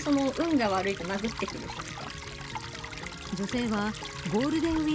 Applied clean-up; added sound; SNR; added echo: none; Stream / Trickle, dribble; 10 dB; none.